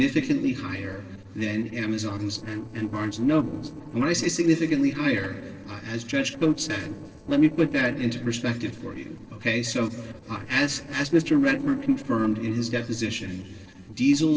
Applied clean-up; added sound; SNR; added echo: neural separator model SepFormer DNS4.